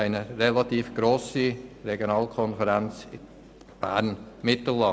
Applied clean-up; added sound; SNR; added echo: none; none; none; none.